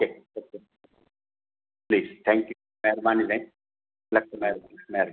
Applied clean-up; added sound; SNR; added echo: none; none; none; none.